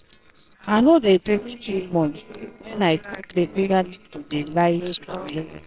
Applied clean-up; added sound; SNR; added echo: neural separator model SepFormer WHAMR!.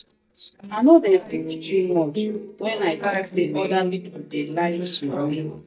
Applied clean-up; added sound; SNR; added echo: neural mask model DeepFilterNet 3.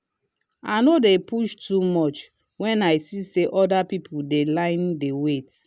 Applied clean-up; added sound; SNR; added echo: none; none; none; none.